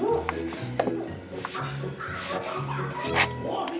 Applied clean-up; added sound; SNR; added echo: none; Sink (filling or washing); 4 dB; reverberation time 0.7 s.